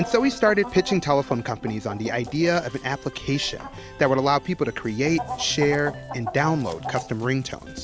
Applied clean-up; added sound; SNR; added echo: none; Chicken, rooster; 13 dB; none.